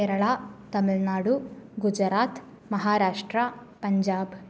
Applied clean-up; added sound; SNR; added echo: none; none; none; none.